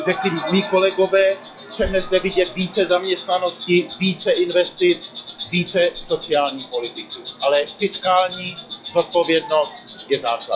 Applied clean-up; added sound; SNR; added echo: classical method log-MMSE.